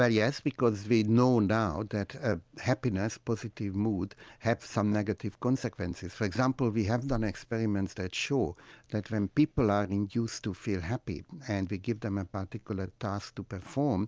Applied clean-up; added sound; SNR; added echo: none; none; none; none.